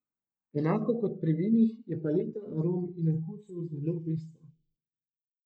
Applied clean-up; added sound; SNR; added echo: neural mask model Resemble Enhance denoiser.